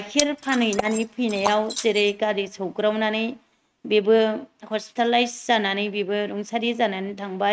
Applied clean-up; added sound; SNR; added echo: neural mask model RNNoise.